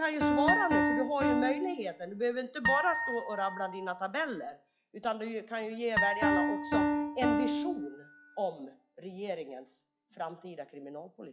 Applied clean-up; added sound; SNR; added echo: classical method log-MMSE.